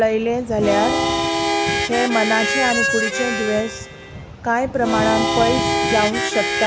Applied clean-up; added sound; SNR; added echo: none; Harmonica; 1 dB; none.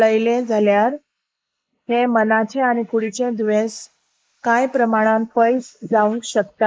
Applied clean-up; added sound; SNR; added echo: neural mask model Resemble Enhance denoiser.